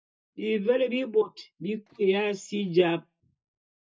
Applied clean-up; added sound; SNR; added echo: neural mask model DeepFilterNet 3.